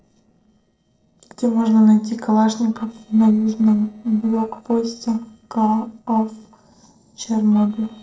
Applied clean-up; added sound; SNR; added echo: neural separator model SepFormer DNS4.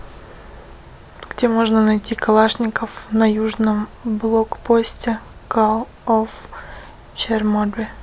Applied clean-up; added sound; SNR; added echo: none; none; none; none.